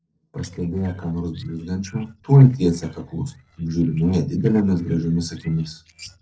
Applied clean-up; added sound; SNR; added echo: neural separator model SepFormer DNS4.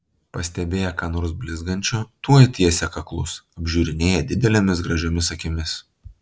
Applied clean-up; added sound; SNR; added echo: none; none; none; none.